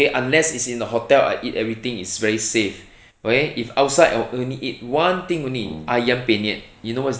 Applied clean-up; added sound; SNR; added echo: none; Brass instrument; 17 dB; none.